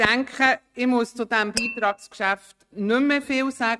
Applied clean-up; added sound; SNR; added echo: neural mask model RNNoise.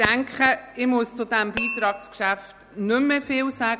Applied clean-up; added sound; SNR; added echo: none; Glass; 6 dB; none.